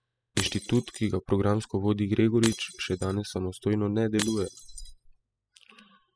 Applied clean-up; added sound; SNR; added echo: classical method spectral subtraction.